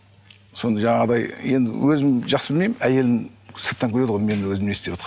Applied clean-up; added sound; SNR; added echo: none; none; none; none.